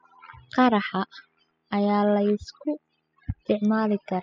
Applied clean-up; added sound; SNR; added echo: classical method spectral subtraction.